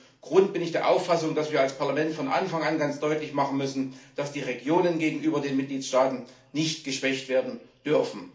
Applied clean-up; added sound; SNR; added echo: none; none; none; reverberation time 0.4 s.